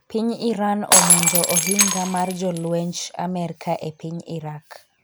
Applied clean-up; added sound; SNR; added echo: none; Shatter; -5 dB; none.